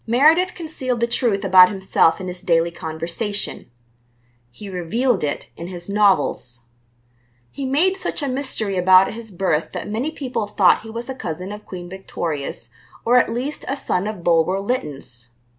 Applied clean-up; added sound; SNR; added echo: none; none; none; none.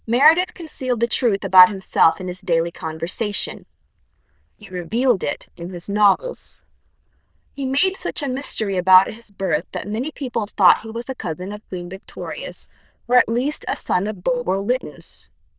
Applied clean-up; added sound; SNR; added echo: neural diffusion model UNIVERSE++.